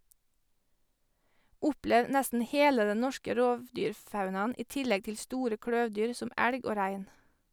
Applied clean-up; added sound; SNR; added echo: none; none; none; none.